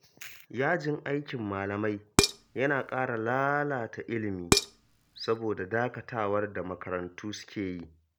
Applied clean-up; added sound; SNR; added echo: none; Dishes, pots, and pans; -3 dB; none.